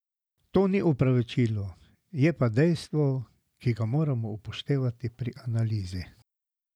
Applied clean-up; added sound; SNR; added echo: none; none; none; none.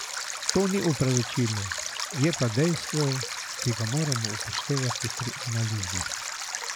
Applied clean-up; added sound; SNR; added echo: none; Stream; 4 dB; none.